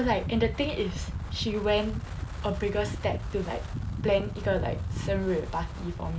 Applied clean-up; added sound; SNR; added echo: none; Wind; 4 dB; none.